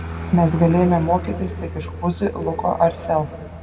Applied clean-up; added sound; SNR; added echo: none; Aircraft; 11 dB; reverberation time 1.6 s.